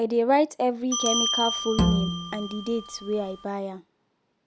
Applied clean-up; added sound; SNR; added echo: none; Bell + Bowed string instrument; 0 dB; none.